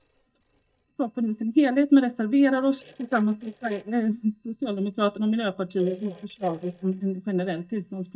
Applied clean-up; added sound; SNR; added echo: neural mask model DeepFilterNet 3.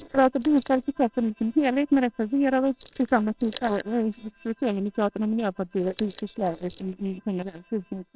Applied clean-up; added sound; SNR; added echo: neural separator model SepFormer WHAMR!.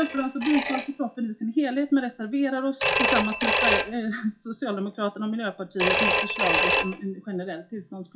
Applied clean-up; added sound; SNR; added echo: classical method WPE with log-MMSE.